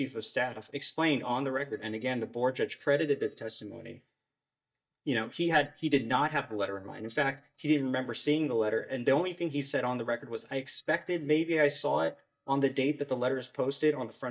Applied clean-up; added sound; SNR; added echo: neural mask model DeepFilterNet 3.